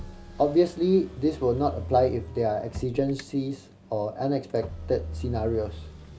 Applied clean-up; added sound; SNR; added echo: none; Motor vehicle (road); 12 dB; none.